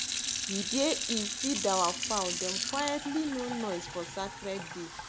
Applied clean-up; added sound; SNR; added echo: none; Fill (with liquid) / Sink (filling or washing); -3 dB; none.